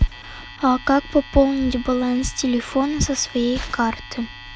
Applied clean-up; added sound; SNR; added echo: none; Alarm; 19 dB; none.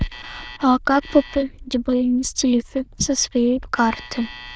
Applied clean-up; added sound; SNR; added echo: neural diffusion model UNIVERSE++.